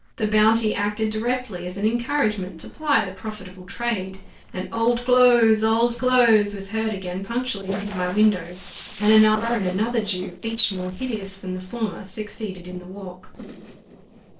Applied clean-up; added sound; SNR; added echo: neural separator model SepFormer DNS4.